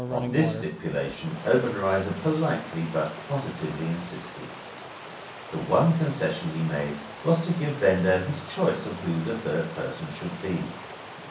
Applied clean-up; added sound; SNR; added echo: none; Stream; 12 dB; reverberation time 0.6 s.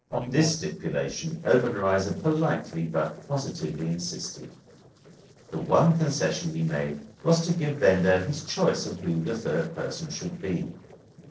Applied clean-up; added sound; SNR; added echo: neural separator model SepFormer DNS4.